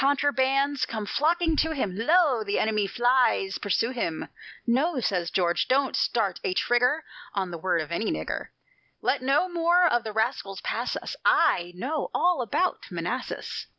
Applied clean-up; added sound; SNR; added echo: none; none; none; none.